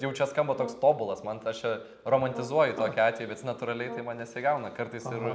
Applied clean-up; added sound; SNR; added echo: none; Brass instrument; 17 dB; none.